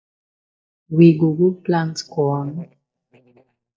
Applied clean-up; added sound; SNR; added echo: neural mask model DeepFilterNet 3.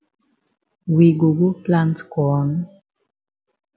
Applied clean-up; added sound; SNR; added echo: none; none; none; none.